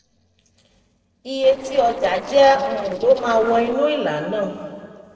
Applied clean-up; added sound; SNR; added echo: neural separator model SepFormer DNS4.